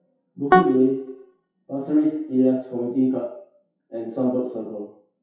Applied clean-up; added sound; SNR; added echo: classical method WPE with log-MMSE.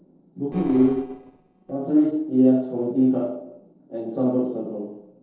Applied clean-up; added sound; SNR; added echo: neural separator model SepFormer DNS4.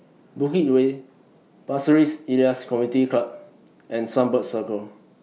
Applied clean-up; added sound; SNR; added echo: none; none; none; none.